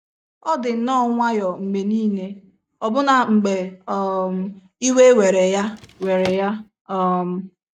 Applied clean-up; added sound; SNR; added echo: none; Drawer open or close; 17 dB; none.